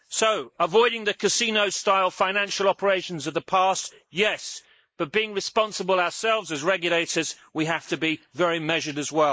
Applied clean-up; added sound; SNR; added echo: neural mask model Resemble Enhance denoiser.